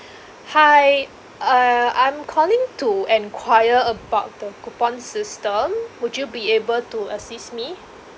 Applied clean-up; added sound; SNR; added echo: none; none; none; none.